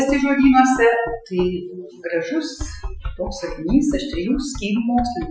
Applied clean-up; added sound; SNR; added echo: classical method Wiener filter.